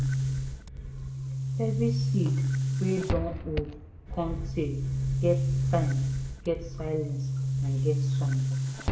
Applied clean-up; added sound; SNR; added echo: none; Boom; -5 dB; reverberation time 0.6 s.